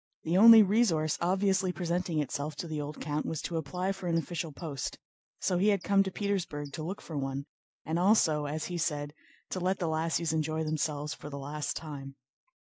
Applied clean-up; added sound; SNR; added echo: neural mask model Resemble Enhance denoiser.